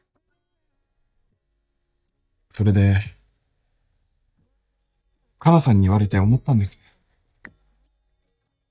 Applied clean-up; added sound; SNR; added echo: neural mask model DeepFilterNet 3.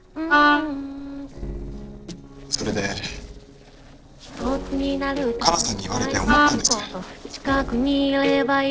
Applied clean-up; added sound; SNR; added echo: neural separator model SepFormer DNS4.